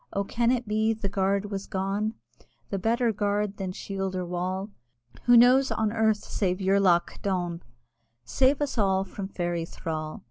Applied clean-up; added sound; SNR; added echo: none; none; none; none.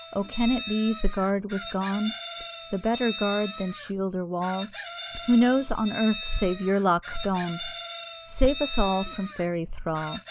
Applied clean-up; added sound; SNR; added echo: none; Chicken, rooster; 11 dB; none.